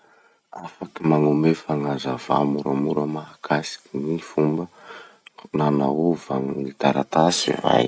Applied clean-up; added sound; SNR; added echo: none; none; none; none.